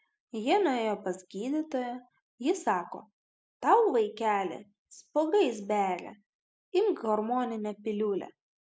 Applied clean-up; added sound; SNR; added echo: none; none; none; none.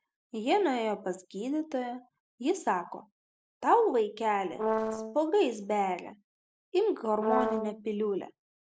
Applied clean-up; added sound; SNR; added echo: neural separator model SepFormer DNS4.